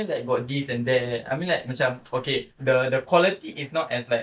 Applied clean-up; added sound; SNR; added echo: neural mask model DeepFilterNet 3.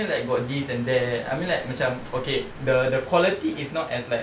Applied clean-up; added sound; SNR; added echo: none; Bell; 19 dB; none.